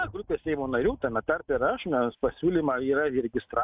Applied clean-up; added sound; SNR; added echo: neural mask model RNNoise.